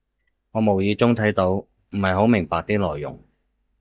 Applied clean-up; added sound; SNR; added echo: neural mask model DeepFilterNet 3.